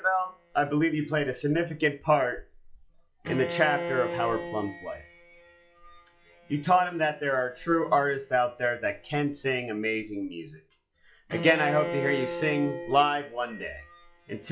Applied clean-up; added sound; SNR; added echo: classical method log-MMSE.